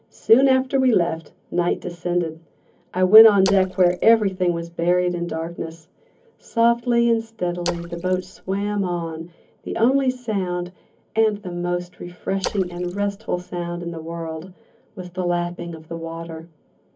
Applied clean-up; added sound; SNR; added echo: none; Splash, splatter; 13 dB; reverberation time 0.3 s.